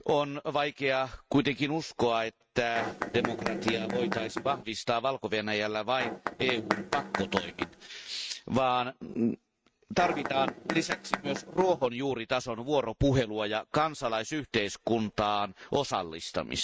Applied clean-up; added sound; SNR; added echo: neural mask model RNNoise.